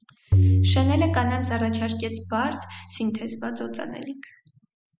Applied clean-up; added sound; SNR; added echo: none; Tabla; -4 dB; none.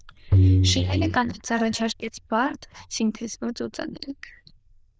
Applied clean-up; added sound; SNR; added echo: neural diffusion model UNIVERSE++.